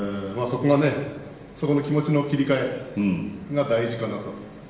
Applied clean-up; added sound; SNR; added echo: none; none; none; reverberation time 1.0 s.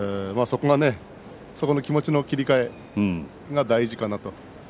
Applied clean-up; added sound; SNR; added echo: none; none; none; none.